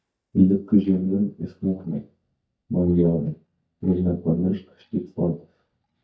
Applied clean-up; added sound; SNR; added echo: neural mask model DeepFilterNet 3.